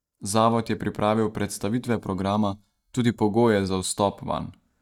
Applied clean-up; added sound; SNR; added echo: neural mask model DeepFilterNet 3.